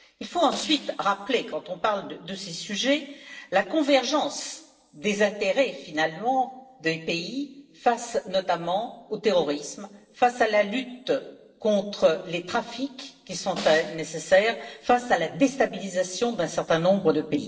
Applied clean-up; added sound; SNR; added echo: neural separator model SepFormer DNS4.